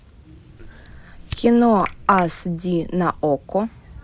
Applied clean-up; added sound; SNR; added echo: none; Drip / Water + Fire; 14 dB; none.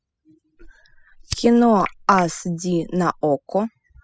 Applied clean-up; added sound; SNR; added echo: classical method spectral subtraction.